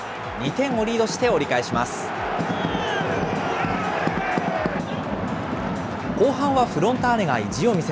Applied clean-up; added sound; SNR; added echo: none; none; none; none.